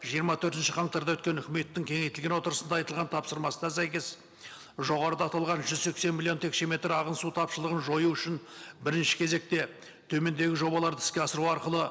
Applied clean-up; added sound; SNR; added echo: none; none; none; none.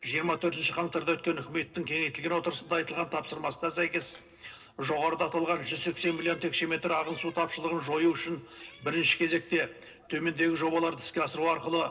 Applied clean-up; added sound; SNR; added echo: neural separator model SepFormer DNS4.